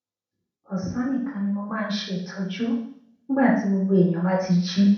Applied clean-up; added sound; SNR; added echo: none; none; none; reverberation time 0.7 s.